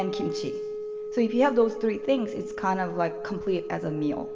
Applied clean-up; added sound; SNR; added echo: none; Wind instrument, woodwind instrument; 7 dB; reverberation time 2.9 s.